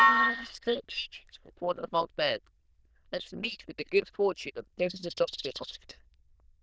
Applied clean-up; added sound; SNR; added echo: neural diffusion model UNIVERSE++.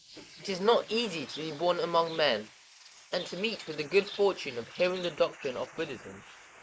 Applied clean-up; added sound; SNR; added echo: neural mask model Resemble Enhance denoiser.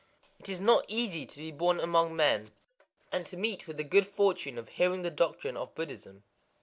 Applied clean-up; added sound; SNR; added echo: none; none; none; none.